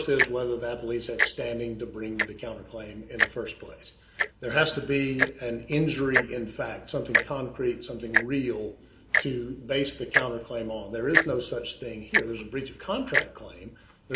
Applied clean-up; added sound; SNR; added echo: none; Tick-tock; 1 dB; reverberation time 1.2 s.